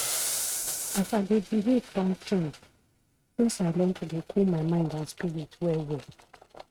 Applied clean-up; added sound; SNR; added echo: neural mask model RNNoise.